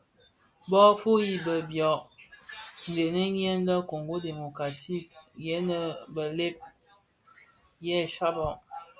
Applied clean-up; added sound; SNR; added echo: none; none; none; none.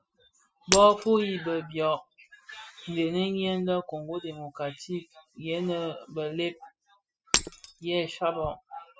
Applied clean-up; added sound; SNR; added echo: classical method spectral subtraction.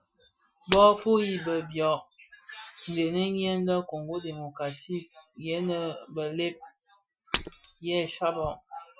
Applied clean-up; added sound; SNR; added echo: classical method Wiener filter.